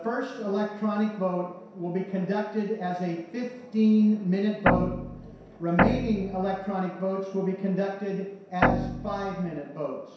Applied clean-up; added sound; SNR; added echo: none; Guitar; 0 dB; reverberation time 0.7 s.